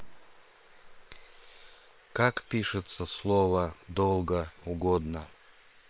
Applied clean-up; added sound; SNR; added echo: neural separator model SepFormer WHAM!.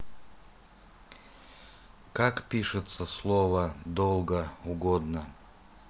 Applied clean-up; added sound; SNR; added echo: none; none; none; none.